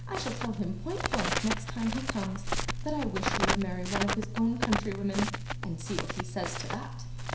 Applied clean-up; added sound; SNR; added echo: none; Crackle; -1 dB; reverberation time 0.7 s.